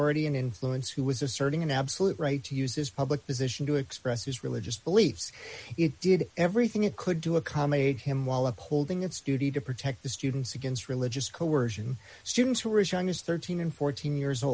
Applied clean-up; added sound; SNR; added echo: none; none; none; none.